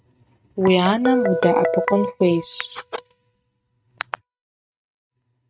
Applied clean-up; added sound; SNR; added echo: neural mask model RNNoise.